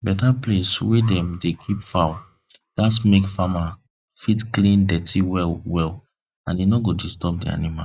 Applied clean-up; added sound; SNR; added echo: neural mask model RNNoise.